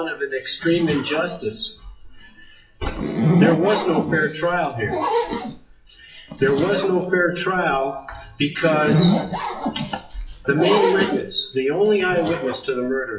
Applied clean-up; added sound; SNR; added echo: classical method WPE with log-MMSE.